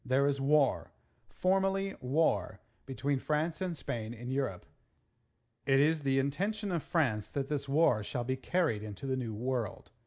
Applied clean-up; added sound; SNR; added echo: none; none; none; none.